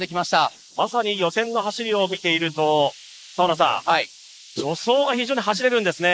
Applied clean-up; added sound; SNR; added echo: neural mask model Resemble Enhance denoiser.